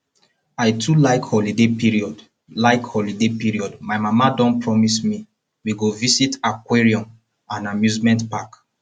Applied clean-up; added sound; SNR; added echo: none; none; none; none.